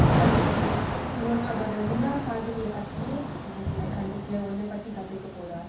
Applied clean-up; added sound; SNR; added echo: none; Thunder / Rain; -4 dB; reverberation time 0.6 s.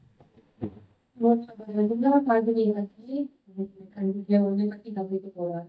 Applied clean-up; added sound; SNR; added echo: neural mask model DeepFilterNet 3.